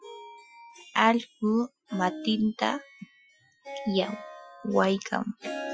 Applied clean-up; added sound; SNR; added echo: classical method Wiener filter.